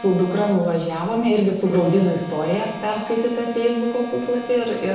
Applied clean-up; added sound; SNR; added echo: none; Bowed string instrument; 16 dB; reverberation time 0.9 s.